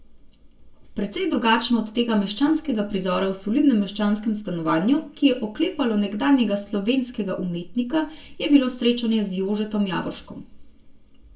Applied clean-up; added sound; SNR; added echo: none; none; none; reverberation time 0.2 s.